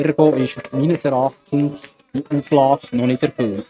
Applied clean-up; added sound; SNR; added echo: neural mask model RNNoise.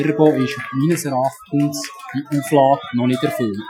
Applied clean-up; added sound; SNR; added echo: classical method Wiener filter.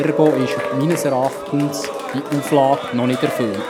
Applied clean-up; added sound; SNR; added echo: none; Cheering; 6 dB; none.